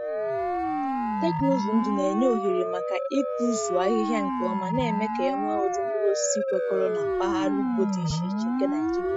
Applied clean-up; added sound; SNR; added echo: classical method spectral subtraction.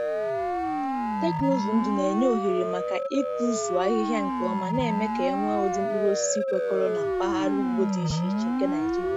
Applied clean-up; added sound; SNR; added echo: none; Siren; -1 dB; none.